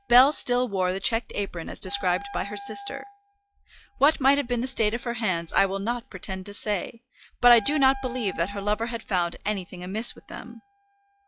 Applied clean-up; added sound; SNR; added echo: classical method log-MMSE.